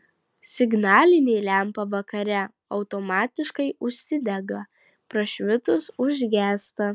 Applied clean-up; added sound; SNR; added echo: none; none; none; none.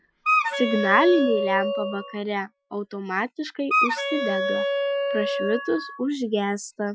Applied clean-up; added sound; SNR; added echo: classical method Wiener filter.